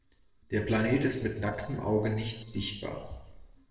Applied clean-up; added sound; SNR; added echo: neural separator model SepFormer DNS4.